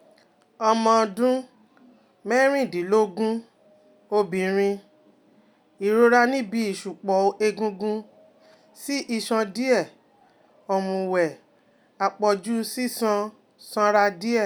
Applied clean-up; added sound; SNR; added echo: none; none; none; none.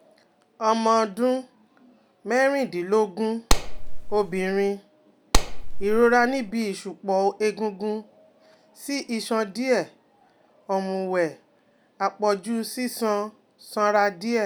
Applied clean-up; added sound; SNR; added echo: none; Clapping; -3 dB; none.